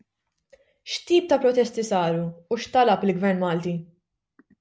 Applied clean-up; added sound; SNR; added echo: none; none; none; none.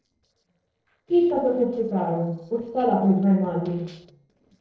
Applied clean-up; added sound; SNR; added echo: neural separator model SepFormer DNS4.